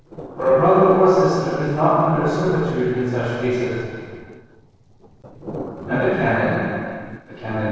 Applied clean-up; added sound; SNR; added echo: neural separator model SepFormer DNS4.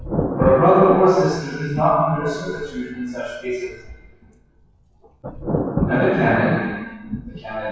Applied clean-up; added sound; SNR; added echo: classical method WPE with log-MMSE.